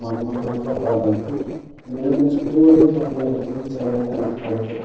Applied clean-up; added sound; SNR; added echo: neural separator model SepFormer DNS4.